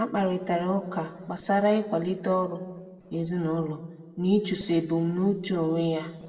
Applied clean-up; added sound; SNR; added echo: neural separator model SepFormer DNS4.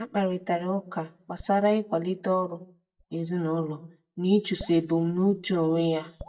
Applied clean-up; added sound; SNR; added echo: neural mask model DeepFilterNet 3.